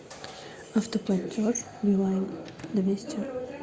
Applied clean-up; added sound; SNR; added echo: none; Sliding door / Slam; 20 dB; none.